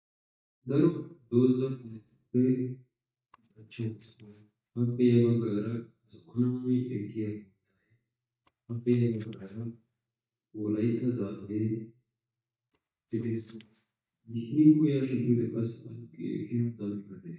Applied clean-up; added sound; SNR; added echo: neural mask model DeepFilterNet 3.